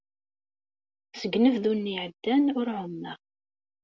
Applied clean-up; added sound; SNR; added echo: none; none; none; none.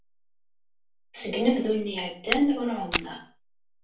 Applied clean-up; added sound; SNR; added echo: none; Walk, footsteps; 2 dB; reverberation time 0.3 s.